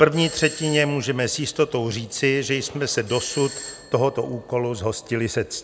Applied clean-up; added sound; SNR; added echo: none; Doorbell; 16 dB; none.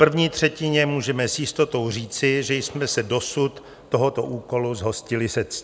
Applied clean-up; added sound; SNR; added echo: none; none; none; none.